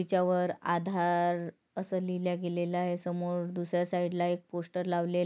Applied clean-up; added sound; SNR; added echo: none; none; none; none.